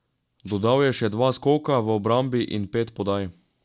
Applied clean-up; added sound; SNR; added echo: none; Tambourine; 15 dB; none.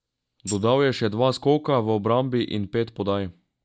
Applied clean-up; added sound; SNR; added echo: neural mask model DeepFilterNet 3.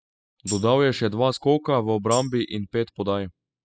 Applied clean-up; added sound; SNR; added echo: classical method spectral subtraction.